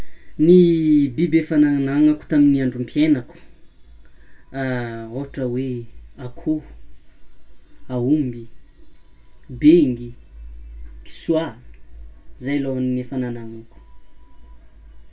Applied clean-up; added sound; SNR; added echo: none; none; none; reverberation time 0.2 s.